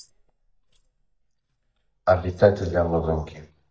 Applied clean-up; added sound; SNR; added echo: neural mask model DeepFilterNet 3.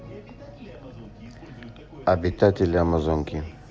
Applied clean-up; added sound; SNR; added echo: none; none; none; none.